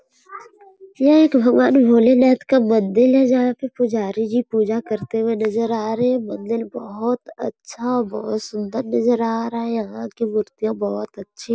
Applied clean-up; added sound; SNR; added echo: none; none; none; none.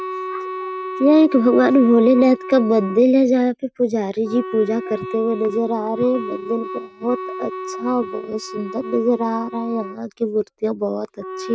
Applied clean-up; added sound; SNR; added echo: neural mask model RNNoise.